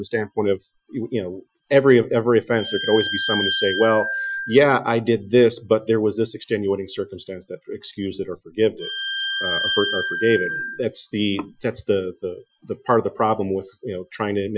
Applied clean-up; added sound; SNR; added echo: classical method Wiener filter.